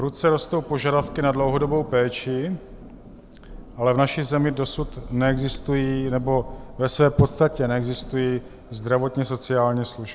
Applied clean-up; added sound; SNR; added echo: none; Thunder; 16 dB; none.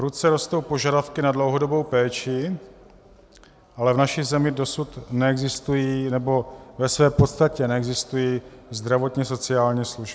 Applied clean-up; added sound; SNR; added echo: none; none; none; none.